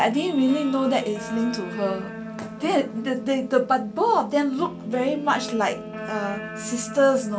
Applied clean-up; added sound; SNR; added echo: none; Guitar; 11 dB; none.